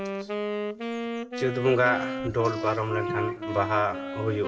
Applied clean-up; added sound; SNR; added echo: none; Wind instrument, woodwind instrument; 4 dB; reverberation time 2.8 s.